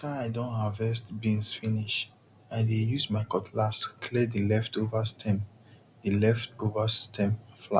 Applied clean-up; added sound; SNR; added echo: none; none; none; none.